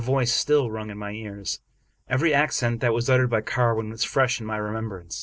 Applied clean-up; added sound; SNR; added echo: none; none; none; none.